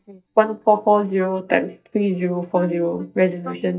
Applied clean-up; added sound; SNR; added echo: neural mask model DeepFilterNet 3.